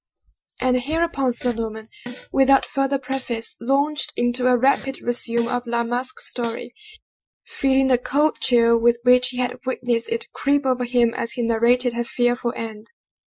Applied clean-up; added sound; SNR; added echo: classical method Wiener filter.